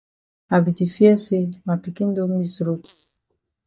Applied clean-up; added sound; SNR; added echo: neural mask model DeepFilterNet 3.